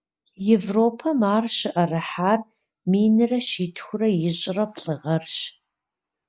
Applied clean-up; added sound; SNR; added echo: none; none; none; none.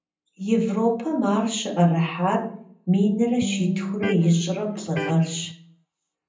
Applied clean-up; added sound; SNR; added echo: none; Electric guitar; 7 dB; reverberation time 0.6 s.